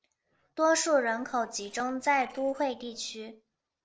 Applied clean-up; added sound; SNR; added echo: neural separator model SepFormer DNS4.